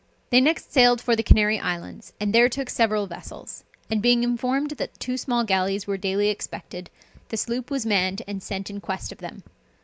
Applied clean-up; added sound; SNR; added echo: none; none; none; none.